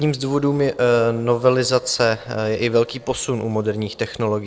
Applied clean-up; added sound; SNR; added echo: neural separator model SepFormer DNS4.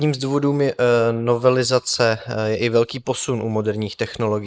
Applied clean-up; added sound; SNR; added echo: neural mask model Resemble Enhance denoiser.